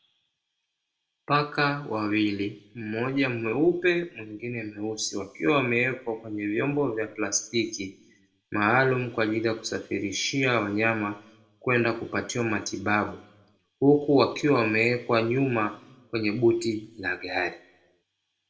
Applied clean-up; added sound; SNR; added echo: none; none; none; reverberation time 0.5 s.